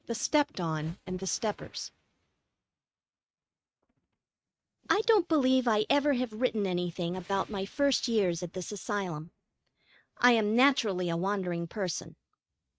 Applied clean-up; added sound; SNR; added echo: neural mask model RNNoise.